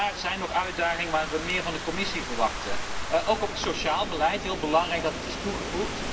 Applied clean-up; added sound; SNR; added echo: none; Rain / Thunderstorm; 5 dB; reverberation time 2.7 s.